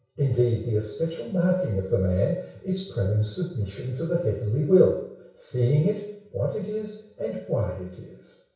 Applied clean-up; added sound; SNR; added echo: none; none; none; reverberation time 0.6 s.